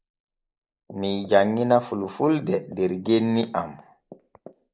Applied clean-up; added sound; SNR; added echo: neural mask model Resemble Enhance denoiser.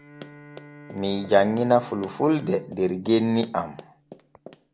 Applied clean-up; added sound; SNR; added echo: none; Run + Bowed string instrument; 20 dB; none.